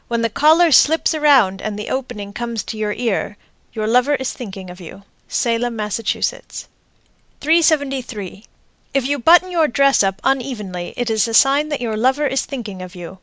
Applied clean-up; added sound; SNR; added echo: none; none; none; none.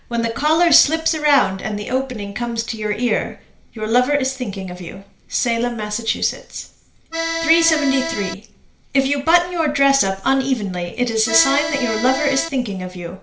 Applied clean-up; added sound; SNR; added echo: none; Accordion; 4 dB; reverberation time 0.4 s.